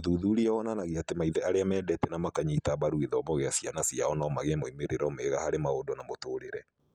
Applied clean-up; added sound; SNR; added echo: none; none; none; none.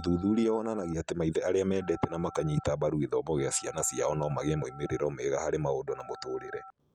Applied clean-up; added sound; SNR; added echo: none; Telephone; 19 dB; none.